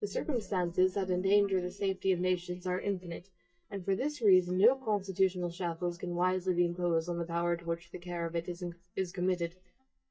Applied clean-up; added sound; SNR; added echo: neural mask model DeepFilterNet 3.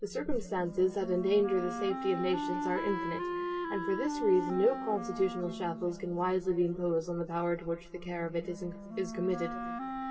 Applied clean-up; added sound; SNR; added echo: none; Wind instrument, woodwind instrument; 7 dB; reverberation time 2.3 s.